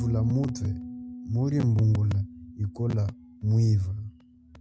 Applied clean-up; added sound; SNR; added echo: none; Piano; 15 dB; none.